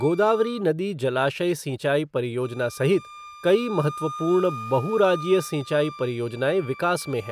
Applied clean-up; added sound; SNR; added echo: none; Wind instrument, woodwind instrument; 16 dB; none.